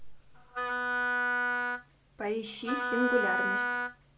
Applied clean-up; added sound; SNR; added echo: none; Wind instrument, woodwind instrument; -4 dB; none.